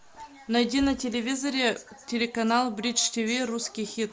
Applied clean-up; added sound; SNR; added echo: none; none; none; none.